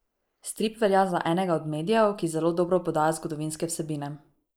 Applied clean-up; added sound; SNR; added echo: neural mask model Resemble Enhance denoiser.